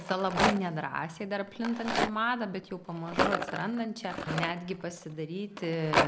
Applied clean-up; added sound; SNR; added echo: none; Rattle; 0 dB; none.